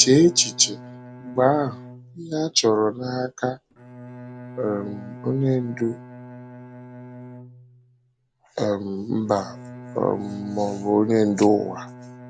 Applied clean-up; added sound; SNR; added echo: none; Bowed string instrument; 17 dB; none.